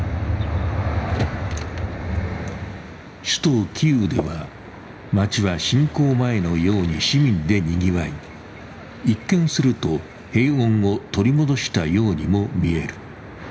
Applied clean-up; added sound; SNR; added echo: none; Tap; 10 dB; reverberation time 1.3 s.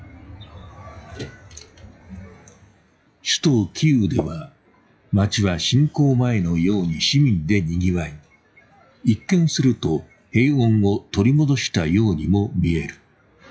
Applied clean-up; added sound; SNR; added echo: classical method WPE with log-MMSE.